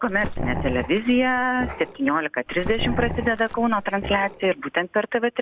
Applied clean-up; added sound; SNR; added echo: none; Growling; 7 dB; none.